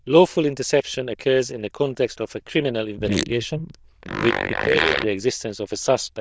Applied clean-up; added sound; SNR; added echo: neural diffusion model UNIVERSE++.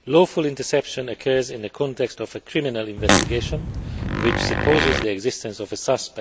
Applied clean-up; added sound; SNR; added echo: none; Fart; -2 dB; none.